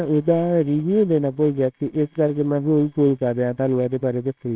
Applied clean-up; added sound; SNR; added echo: neural separator model SepFormer WHAMR!.